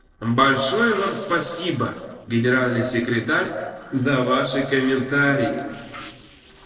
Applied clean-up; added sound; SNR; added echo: neural separator model SepFormer DNS4.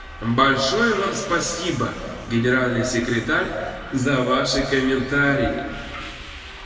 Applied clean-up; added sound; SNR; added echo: none; Subway, metro, underground; 18 dB; reverberation time 2.1 s.